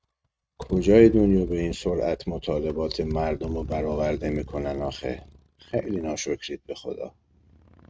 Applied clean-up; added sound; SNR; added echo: neural mask model RNNoise.